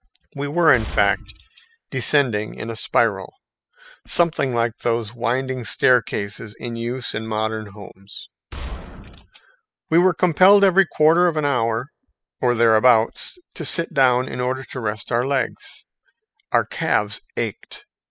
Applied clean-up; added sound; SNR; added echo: classical method spectral subtraction.